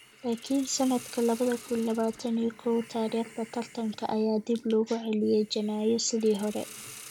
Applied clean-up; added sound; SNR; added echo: none; Hiss; 19 dB; none.